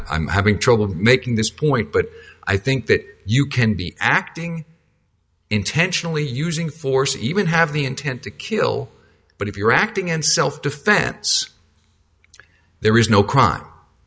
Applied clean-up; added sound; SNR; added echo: none; none; none; none.